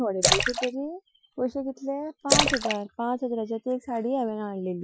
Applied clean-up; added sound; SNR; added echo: classical method Wiener filter.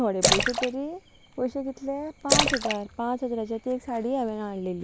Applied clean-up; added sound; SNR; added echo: none; Splash, splatter; -1 dB; none.